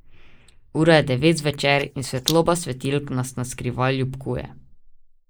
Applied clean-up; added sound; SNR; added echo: neural mask model Resemble Enhance denoiser.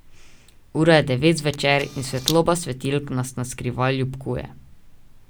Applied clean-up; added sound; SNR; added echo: none; Camera; 9 dB; none.